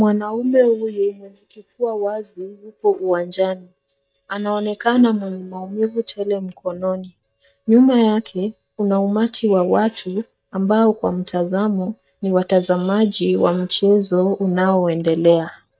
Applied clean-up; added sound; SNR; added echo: neural mask model DeepFilterNet 3.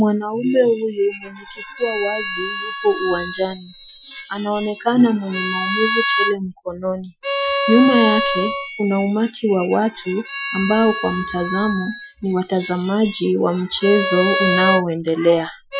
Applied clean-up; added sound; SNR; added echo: classical method Wiener filter.